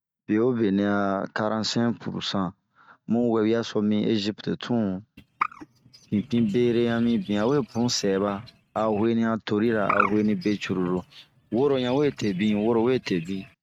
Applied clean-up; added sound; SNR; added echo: neural mask model RNNoise.